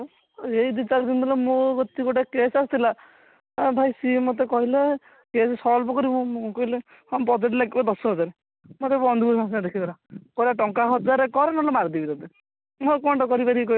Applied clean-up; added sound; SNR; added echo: none; none; none; none.